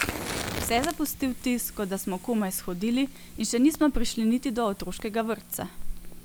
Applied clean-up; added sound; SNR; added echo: none; Fire; 11 dB; none.